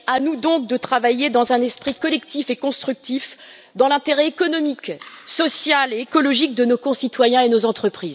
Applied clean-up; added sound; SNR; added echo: none; Coin (dropping); 15 dB; none.